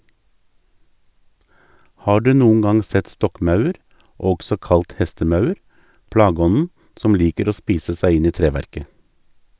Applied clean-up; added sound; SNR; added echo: none; none; none; none.